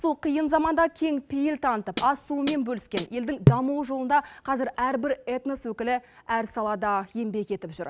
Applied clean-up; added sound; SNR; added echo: none; Hi-hat; 0 dB; none.